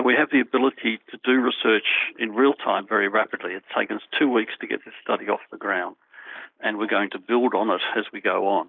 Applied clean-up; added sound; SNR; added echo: neural mask model Resemble Enhance denoiser.